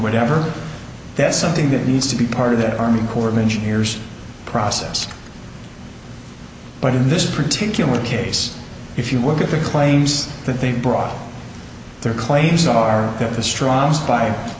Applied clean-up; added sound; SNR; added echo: none; none; none; none.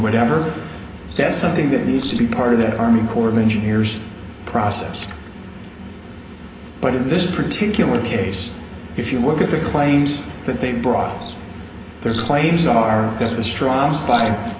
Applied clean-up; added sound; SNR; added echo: none; Bird vocalization, bird call, bird song; 12 dB; reverberation time 0.3 s.